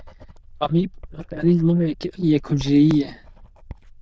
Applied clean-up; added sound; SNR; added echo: neural diffusion model UNIVERSE++.